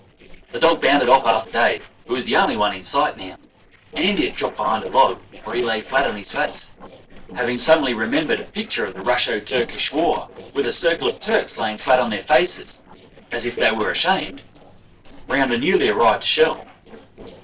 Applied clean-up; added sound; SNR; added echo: neural separator model SepFormer DNS4.